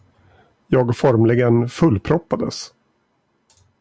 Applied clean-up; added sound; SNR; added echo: none; none; none; none.